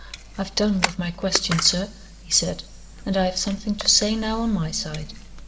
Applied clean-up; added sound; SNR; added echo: none; Camera; 11 dB; reverberation time 1.1 s.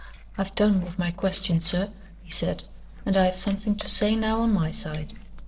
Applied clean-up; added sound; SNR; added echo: neural separator model SepFormer DNS4.